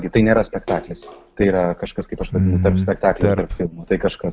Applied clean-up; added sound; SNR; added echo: none; Splash, splatter; 19 dB; none.